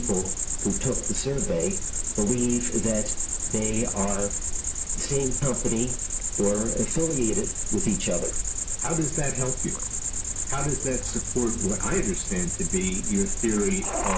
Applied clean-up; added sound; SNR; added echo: none; Cricket; -1 dB; reverberation time 0.2 s.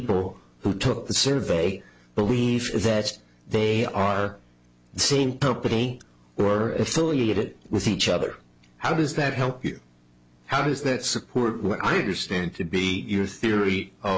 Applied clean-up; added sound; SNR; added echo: none; none; none; none.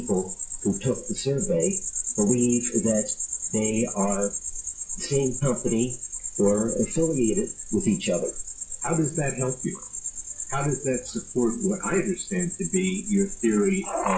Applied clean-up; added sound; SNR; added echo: classical method WPE with log-MMSE.